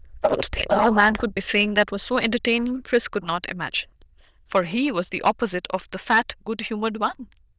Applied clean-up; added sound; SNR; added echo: neural diffusion model UNIVERSE++.